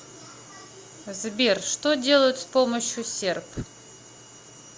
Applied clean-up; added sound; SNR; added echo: none; none; none; none.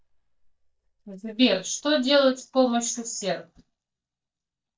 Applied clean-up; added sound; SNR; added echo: neural mask model DeepFilterNet 3.